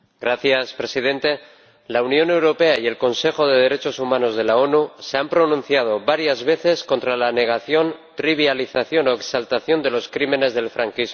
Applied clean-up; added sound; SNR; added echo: none; none; none; none.